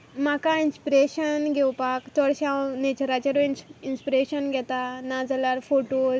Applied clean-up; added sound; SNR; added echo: none; none; none; none.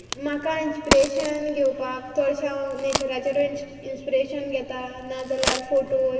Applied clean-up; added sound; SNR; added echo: none; Crack; 7 dB; reverberation time 2.3 s.